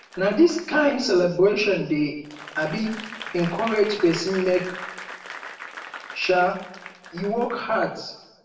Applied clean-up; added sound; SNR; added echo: none; Applause / Crowd; 15 dB; reverberation time 0.7 s.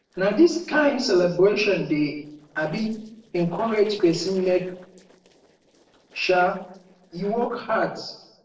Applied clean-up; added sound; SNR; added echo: neural separator model SepFormer DNS4.